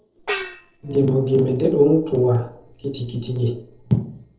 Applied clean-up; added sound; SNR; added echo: neural separator model SepFormer DNS4.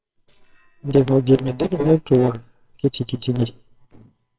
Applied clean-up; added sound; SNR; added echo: neural separator model SepFormer WHAMR!.